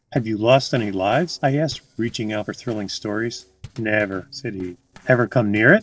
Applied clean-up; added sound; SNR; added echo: neural separator model SepFormer DNS4.